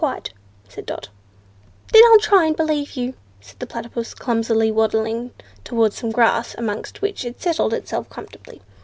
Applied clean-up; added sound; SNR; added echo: none; none; none; none.